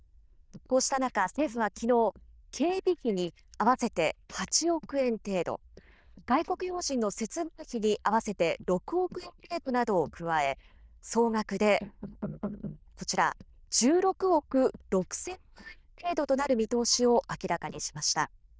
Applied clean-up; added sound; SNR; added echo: neural diffusion model UNIVERSE++.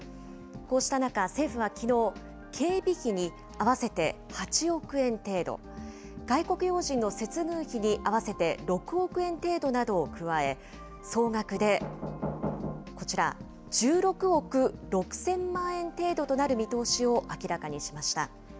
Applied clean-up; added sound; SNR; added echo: none; Knock; 6 dB; none.